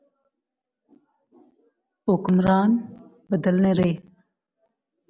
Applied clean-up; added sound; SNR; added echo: none; none; none; none.